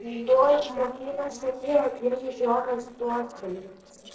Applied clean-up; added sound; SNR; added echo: neural separator model SepFormer DNS4.